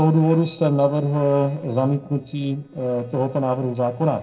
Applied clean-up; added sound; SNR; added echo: neural separator model SepFormer DNS4.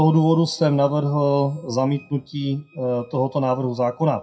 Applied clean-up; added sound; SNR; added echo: classical method WPE with log-MMSE.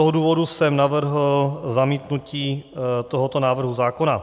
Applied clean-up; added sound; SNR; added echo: none; none; none; none.